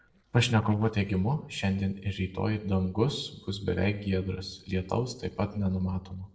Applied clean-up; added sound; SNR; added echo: neural separator model SepFormer DNS4.